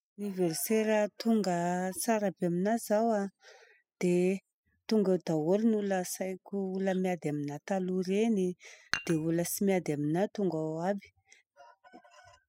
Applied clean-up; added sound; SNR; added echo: classical method spectral subtraction.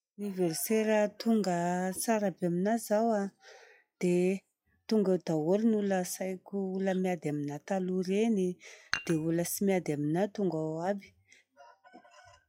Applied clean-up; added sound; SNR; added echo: classical method log-MMSE.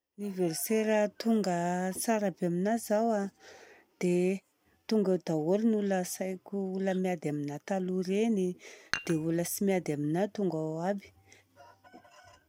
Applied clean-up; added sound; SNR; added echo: none; Dishes, pots, and pans; 11 dB; none.